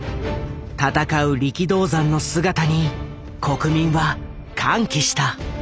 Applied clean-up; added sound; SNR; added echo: none; none; none; none.